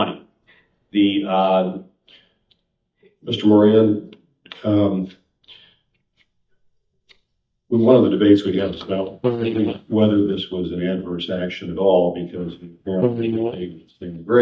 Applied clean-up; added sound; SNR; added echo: neural mask model DeepFilterNet 3.